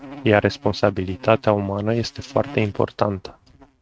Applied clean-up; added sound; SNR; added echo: neural mask model RNNoise.